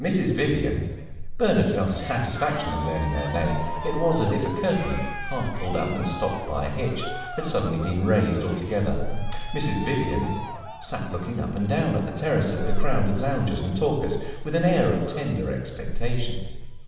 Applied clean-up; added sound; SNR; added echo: none; Cheering; 14 dB; reverberation time 1.2 s.